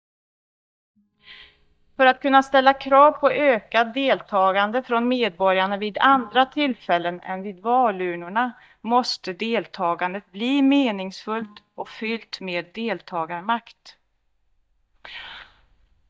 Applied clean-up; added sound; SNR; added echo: neural mask model DeepFilterNet 3.